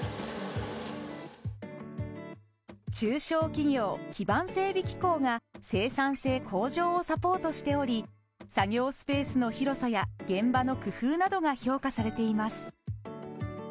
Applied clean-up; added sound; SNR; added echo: none; none; none; none.